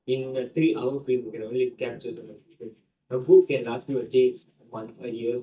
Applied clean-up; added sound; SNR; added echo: neural mask model DeepFilterNet 3.